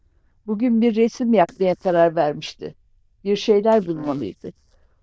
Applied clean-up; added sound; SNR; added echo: neural diffusion model UNIVERSE++.